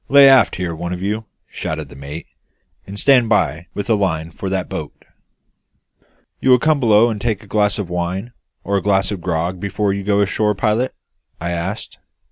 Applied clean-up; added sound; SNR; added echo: none; none; none; none.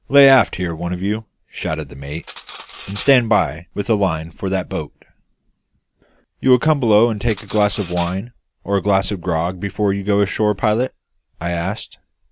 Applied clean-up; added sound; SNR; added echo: none; Cutlery, silverware; 20 dB; none.